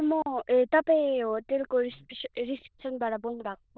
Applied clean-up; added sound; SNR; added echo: neural diffusion model UNIVERSE++.